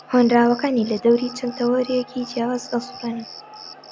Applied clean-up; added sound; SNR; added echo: none; Cricket; 18 dB; none.